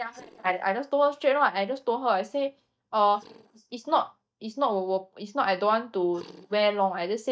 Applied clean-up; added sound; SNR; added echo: neural mask model DeepFilterNet 3.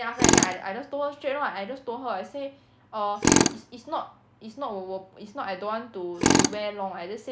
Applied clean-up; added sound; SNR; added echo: none; Tools; -5 dB; none.